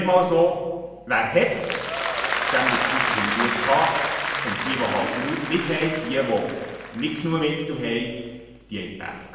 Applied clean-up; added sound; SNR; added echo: none; Applause; 4 dB; reverberation time 1.2 s.